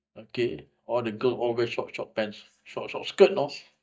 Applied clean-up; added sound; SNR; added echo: neural mask model DeepFilterNet 3.